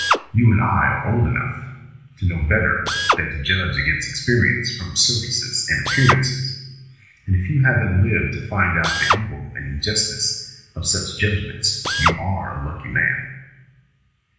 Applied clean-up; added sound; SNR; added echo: none; Drill; 7 dB; reverberation time 1.1 s.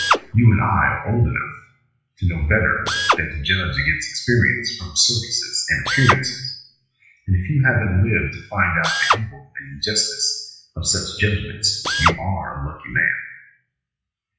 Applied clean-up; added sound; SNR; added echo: classical method WPE with log-MMSE.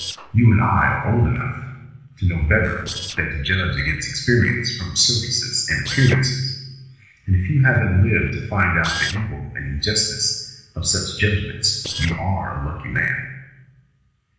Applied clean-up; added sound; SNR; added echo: neural separator model SepFormer DNS4.